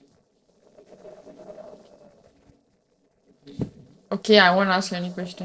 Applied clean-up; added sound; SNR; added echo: neural separator model SepFormer DNS4.